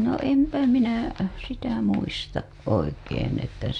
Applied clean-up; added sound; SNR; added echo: none; none; none; none.